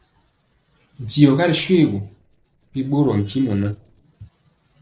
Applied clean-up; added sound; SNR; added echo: neural separator model SepFormer DNS4.